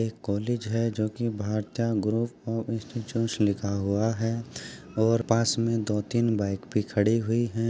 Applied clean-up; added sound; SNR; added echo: none; none; none; none.